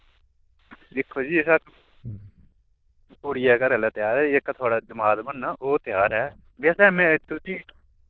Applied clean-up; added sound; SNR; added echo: neural diffusion model UNIVERSE++.